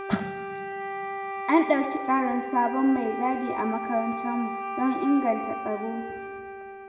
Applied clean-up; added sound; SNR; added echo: none; Wind instrument, woodwind instrument; 6 dB; reverberation time 1.2 s.